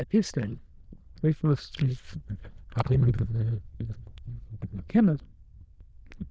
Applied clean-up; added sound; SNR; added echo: neural diffusion model UNIVERSE++.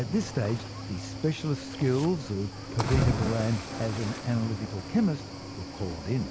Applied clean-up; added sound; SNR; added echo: none; Cricket / Waves, surf; 5 dB; none.